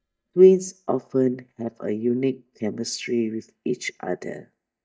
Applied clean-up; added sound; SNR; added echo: neural mask model DeepFilterNet 3.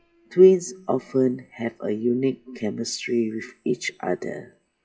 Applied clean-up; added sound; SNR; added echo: classical method WPE with log-MMSE.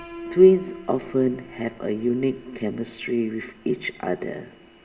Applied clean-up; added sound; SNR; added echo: none; Piano; 20 dB; reverberation time 2.1 s.